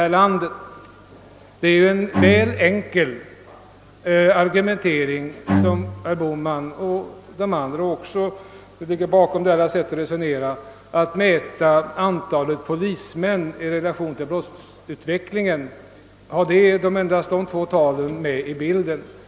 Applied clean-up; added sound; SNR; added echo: none; Bowed string instrument; 4 dB; none.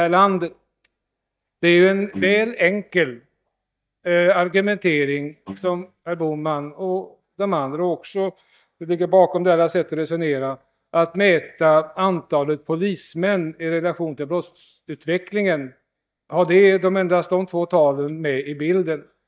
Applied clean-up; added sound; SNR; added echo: neural mask model DeepFilterNet 3.